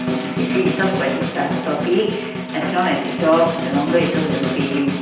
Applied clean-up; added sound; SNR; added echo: none; Snare drum; 3 dB; reverberation time 0.9 s.